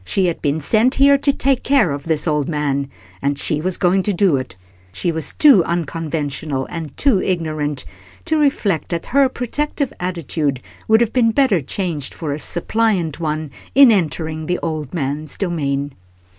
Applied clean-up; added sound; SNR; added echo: none; none; none; none.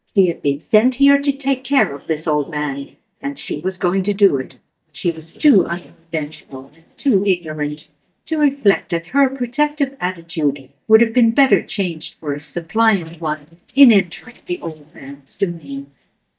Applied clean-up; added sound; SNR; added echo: neural mask model DeepFilterNet 3.